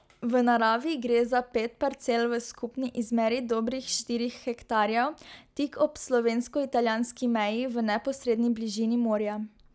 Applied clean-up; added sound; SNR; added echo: none; none; none; none.